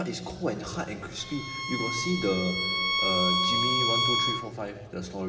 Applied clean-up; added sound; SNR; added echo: none; Bowed string instrument; -4 dB; reverberation time 2.7 s.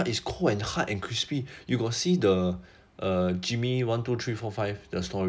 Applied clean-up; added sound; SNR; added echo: none; none; none; none.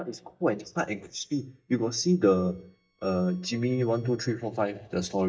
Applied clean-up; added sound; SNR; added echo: neural mask model DeepFilterNet 3.